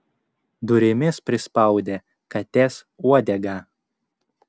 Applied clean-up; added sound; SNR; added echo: none; none; none; none.